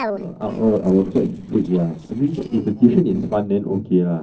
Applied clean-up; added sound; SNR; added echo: neural separator model SepFormer DNS4.